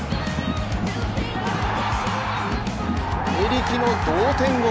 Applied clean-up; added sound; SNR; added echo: none; none; none; none.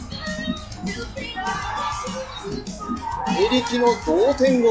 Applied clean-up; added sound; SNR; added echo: classical method log-MMSE.